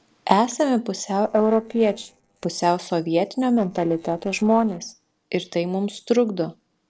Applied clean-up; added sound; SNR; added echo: neural separator model SepFormer DNS4.